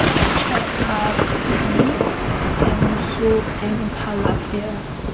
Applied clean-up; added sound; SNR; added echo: none; Thunder / Rain; -5 dB; none.